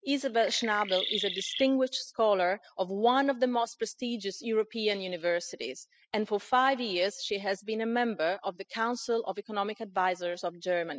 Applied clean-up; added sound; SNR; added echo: classical method spectral subtraction.